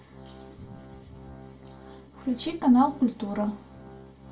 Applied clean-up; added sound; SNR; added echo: none; Organ; 18 dB; reverberation time 0.2 s.